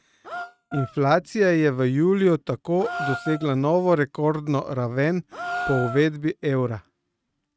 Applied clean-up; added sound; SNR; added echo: neural mask model RNNoise.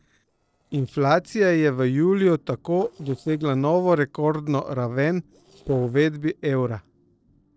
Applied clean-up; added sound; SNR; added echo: neural separator model SepFormer DNS4.